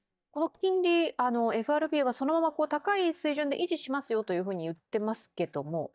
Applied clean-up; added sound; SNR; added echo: neural mask model DeepFilterNet 3.